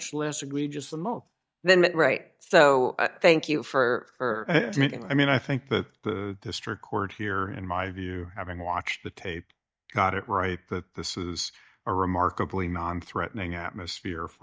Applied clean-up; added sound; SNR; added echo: neural mask model DeepFilterNet 3.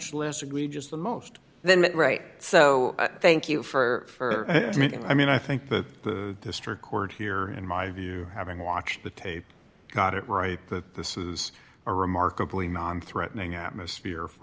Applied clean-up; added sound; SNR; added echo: none; none; none; none.